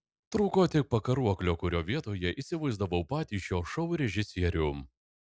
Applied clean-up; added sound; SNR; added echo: none; none; none; none.